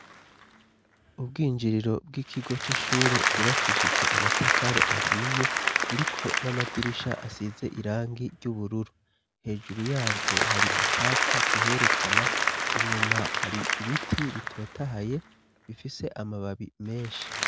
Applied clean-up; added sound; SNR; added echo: none; Applause; -4 dB; none.